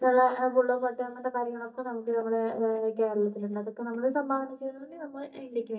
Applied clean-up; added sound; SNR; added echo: neural mask model DeepFilterNet 3.